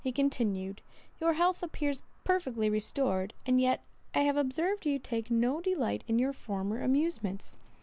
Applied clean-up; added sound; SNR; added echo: none; none; none; none.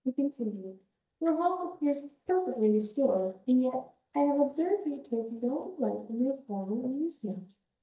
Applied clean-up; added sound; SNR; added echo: neural mask model DeepFilterNet 3.